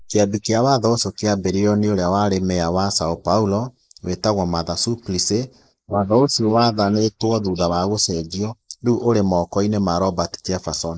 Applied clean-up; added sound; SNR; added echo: neural mask model Resemble Enhance denoiser.